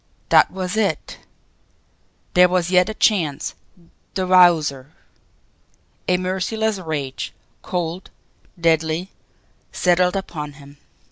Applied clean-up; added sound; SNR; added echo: none; none; none; none.